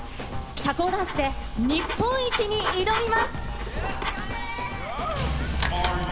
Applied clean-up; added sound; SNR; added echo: none; Writing; 5 dB; none.